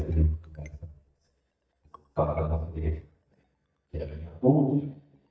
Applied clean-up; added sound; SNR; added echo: neural mask model DeepFilterNet 3.